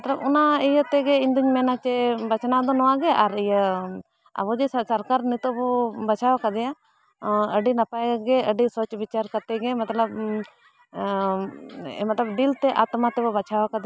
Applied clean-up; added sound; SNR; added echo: none; none; none; none.